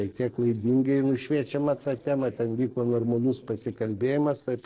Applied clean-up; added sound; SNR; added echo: neural separator model SepFormer DNS4.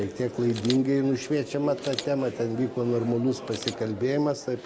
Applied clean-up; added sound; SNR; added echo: none; Camera; 16 dB; none.